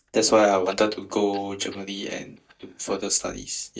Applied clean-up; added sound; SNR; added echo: neural mask model DeepFilterNet 3.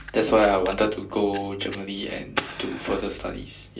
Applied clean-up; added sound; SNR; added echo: none; Fire; 13 dB; reverberation time 0.2 s.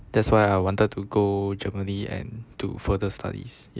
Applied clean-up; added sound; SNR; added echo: none; none; none; none.